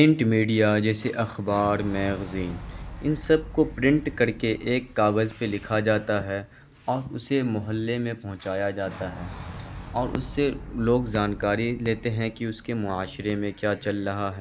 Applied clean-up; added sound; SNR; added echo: none; Boom; 16 dB; none.